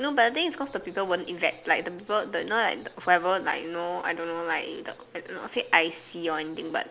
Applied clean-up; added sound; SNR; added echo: none; none; none; none.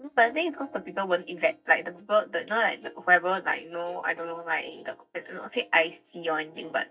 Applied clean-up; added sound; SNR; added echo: neural mask model DeepFilterNet 3.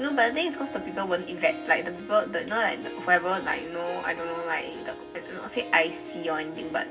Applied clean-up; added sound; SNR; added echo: none; Harp; 11 dB; reverberation time 0.4 s.